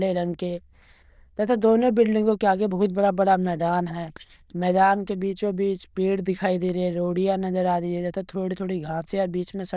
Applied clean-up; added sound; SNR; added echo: neural diffusion model UNIVERSE++.